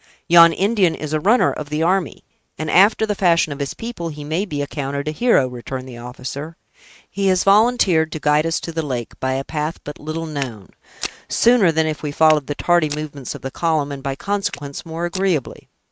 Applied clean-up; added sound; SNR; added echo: neural mask model RNNoise.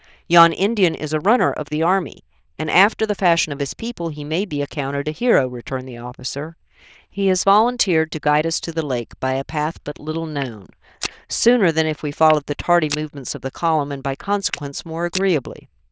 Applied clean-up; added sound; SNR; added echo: neural diffusion model UNIVERSE++.